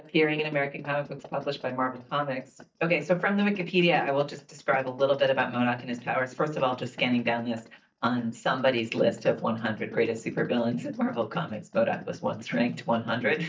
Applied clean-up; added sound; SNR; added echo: neural mask model DeepFilterNet 3.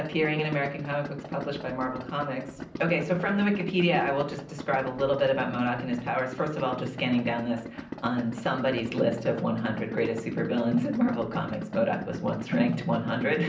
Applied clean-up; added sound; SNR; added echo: none; Idling; 13 dB; reverberation time 0.6 s.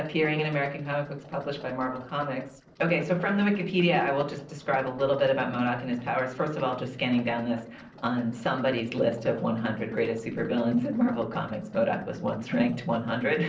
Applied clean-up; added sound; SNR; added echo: neural separator model SepFormer DNS4.